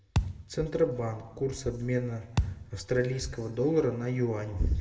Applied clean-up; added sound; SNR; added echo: none; Thump, thud; 3 dB; reverberation time 1.2 s.